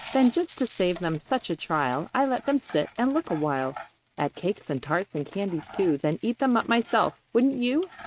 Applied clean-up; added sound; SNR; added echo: neural mask model RNNoise.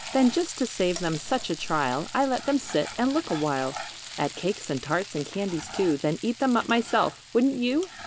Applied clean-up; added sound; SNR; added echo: none; Frying (food); 13 dB; none.